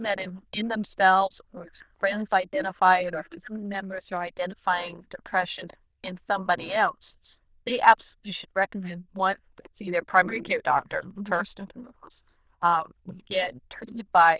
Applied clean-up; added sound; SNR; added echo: neural diffusion model UNIVERSE++.